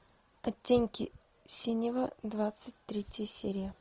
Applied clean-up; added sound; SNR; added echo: none; none; none; none.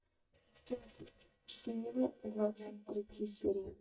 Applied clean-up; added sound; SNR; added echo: neural mask model DeepFilterNet 3.